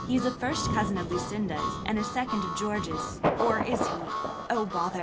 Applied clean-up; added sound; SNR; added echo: none; Thunder + Harmonica; 1 dB; none.